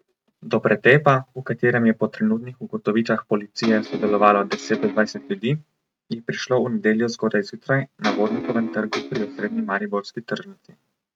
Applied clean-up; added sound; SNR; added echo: neural mask model RNNoise.